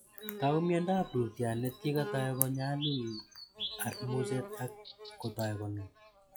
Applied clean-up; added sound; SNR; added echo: classical method log-MMSE.